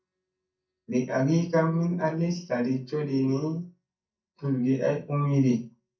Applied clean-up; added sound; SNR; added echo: neural mask model DeepFilterNet 3.